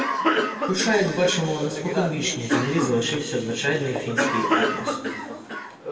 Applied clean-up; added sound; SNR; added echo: none; Cough; 1 dB; reverberation time 2.1 s.